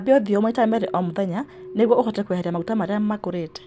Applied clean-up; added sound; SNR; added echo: none; Glass; 19 dB; none.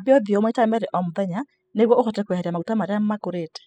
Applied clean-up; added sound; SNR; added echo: classical method spectral subtraction.